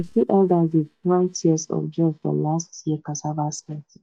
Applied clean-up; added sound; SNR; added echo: neural mask model DeepFilterNet 3.